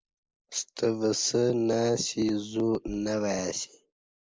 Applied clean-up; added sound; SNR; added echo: neural mask model Resemble Enhance denoiser.